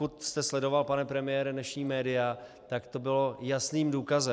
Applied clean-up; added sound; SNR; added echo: none; none; none; none.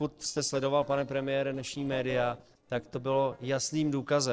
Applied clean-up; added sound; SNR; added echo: neural separator model SepFormer DNS4.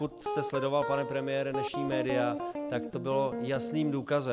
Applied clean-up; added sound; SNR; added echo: none; Guitar; 5 dB; none.